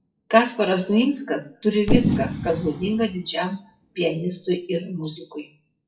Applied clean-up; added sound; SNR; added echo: classical method WPE with log-MMSE.